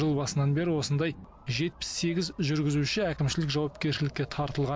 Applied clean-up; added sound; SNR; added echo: none; none; none; none.